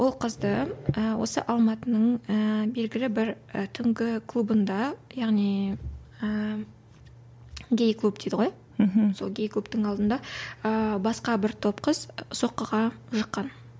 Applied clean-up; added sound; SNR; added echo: none; none; none; none.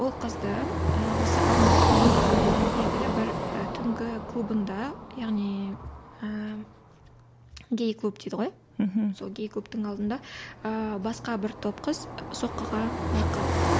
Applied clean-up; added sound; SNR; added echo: none; Car passing by; -3 dB; none.